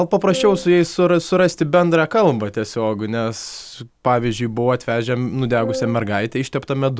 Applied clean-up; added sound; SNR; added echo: none; Wind instrument, woodwind instrument; 10 dB; none.